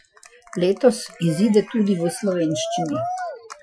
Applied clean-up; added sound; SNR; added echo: classical method Wiener filter.